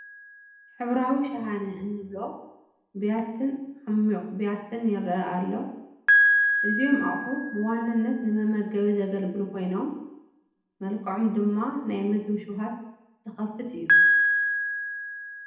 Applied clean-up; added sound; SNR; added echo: none; Piano; 0 dB; reverberation time 0.8 s.